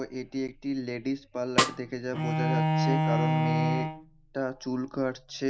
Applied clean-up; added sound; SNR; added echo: none; Bowed string instrument + Snare drum; -3 dB; none.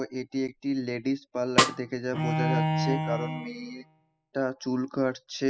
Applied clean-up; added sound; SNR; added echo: classical method spectral subtraction.